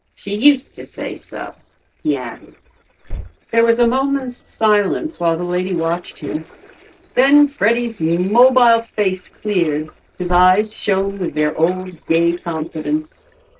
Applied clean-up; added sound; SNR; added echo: neural separator model SepFormer DNS4.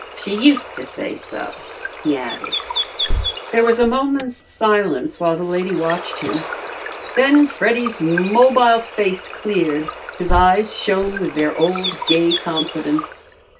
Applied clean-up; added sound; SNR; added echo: none; Alarm + Water / Bird; 7 dB; none.